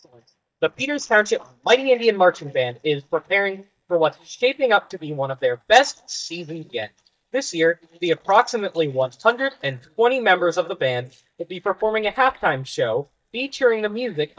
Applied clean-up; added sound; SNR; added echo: neural mask model DeepFilterNet 3.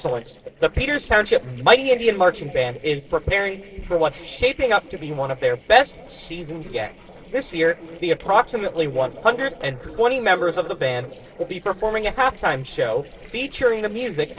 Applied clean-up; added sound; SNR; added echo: neural separator model SepFormer DNS4.